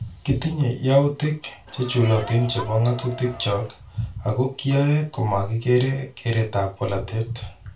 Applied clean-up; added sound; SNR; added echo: none; Crowd; 14 dB; reverberation time 0.3 s.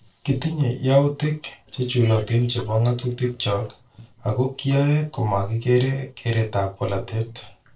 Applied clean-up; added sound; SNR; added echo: neural separator model SepFormer DNS4.